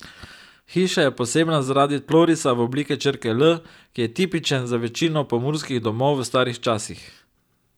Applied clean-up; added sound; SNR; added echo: none; none; none; none.